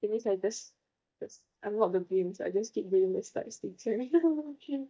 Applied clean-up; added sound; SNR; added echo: neural mask model DeepFilterNet 3.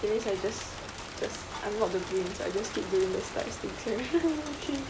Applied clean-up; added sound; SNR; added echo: none; Rain; 9 dB; none.